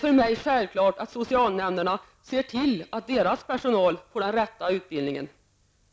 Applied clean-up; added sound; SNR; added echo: none; none; none; none.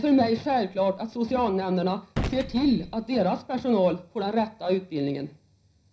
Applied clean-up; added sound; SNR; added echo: none; Gunshot, gunfire; 12 dB; reverberation time 0.5 s.